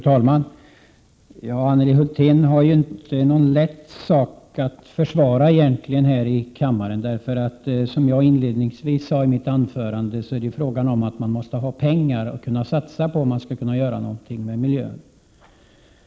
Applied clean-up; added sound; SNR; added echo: none; none; none; none.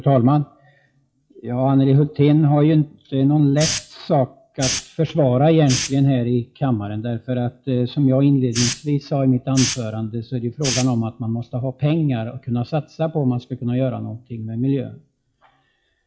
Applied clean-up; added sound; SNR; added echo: classical method WPE with log-MMSE.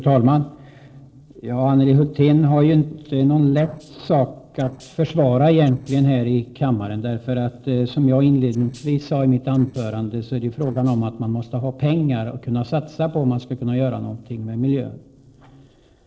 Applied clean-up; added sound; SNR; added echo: neural separator model SepFormer DNS4.